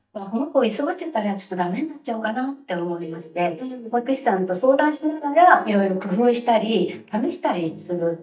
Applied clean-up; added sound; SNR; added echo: neural mask model DeepFilterNet 3.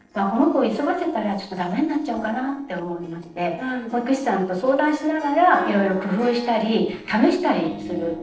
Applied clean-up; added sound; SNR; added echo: neural separator model SepFormer DNS4.